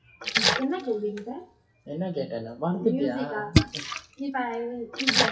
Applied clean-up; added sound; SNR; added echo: classical method WPE with log-MMSE.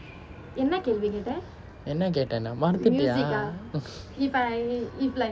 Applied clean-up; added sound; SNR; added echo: none; none; none; none.